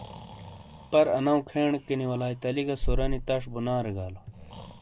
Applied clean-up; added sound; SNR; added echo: none; Breathing; 6 dB; none.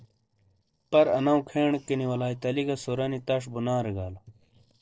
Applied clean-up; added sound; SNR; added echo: neural separator model SepFormer DNS4.